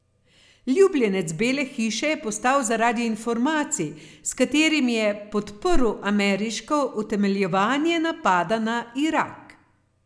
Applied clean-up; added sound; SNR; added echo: none; none; none; none.